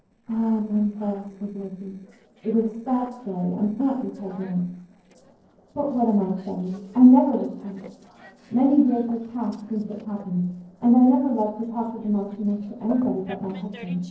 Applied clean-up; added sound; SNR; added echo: neural separator model SepFormer DNS4.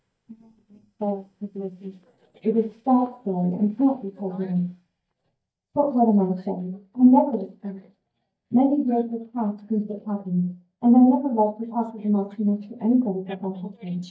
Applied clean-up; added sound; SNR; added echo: neural mask model DeepFilterNet 3.